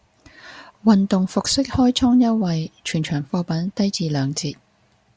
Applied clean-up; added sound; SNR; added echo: none; none; none; none.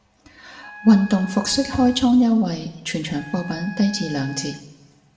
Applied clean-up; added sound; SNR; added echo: none; Wind instrument, woodwind instrument; 20 dB; reverberation time 0.8 s.